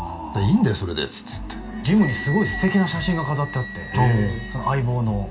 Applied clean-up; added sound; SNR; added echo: none; Wind instrument, woodwind instrument; 14 dB; reverberation time 0.2 s.